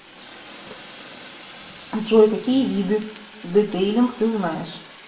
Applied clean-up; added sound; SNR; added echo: none; Fire; 18 dB; reverberation time 0.6 s.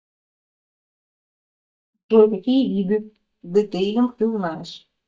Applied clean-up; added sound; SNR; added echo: neural mask model DeepFilterNet 3.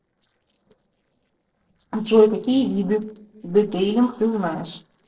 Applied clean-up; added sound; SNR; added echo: neural separator model SepFormer DNS4.